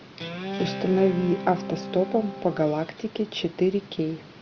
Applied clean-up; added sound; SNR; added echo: none; Guitar; 9 dB; none.